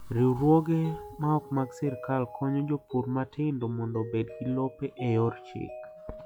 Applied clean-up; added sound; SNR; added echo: classical method log-MMSE.